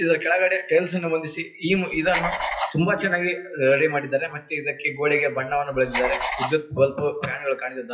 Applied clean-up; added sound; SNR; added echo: classical method WPE with log-MMSE.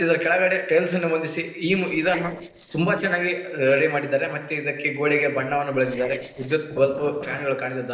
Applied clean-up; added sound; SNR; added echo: neural separator model SepFormer DNS4.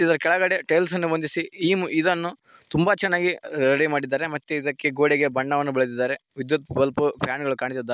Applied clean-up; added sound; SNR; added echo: none; none; none; none.